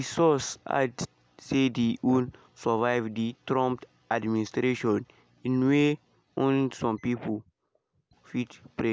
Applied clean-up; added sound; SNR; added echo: none; none; none; none.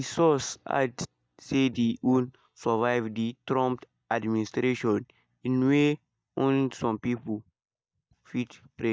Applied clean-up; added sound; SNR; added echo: neural mask model DeepFilterNet 3.